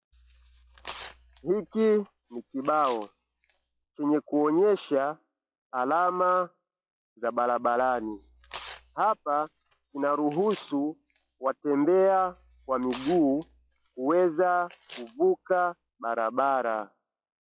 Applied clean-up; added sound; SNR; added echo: classical method log-MMSE.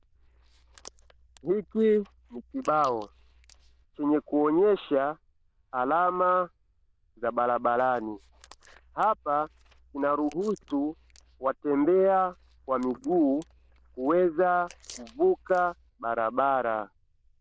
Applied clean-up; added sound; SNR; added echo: neural diffusion model UNIVERSE++.